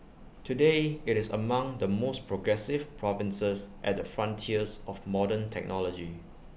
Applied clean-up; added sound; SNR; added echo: none; none; none; none.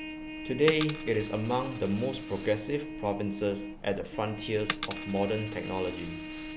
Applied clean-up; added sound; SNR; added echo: none; Coin (dropping) + Trumpet; 8 dB; none.